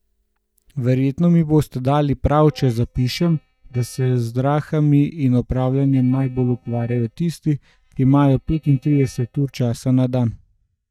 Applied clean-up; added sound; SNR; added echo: neural mask model DeepFilterNet 3.